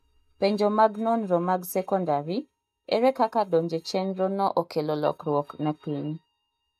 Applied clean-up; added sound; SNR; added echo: neural mask model DeepFilterNet 3.